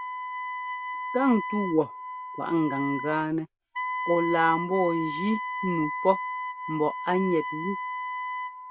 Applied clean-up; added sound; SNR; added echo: none; Wind instrument, woodwind instrument; 5 dB; none.